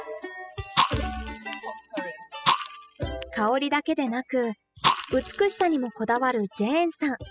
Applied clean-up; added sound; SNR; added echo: classical method spectral subtraction.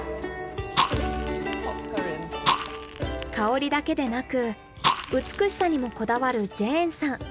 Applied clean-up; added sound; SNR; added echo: none; Fire; 3 dB; none.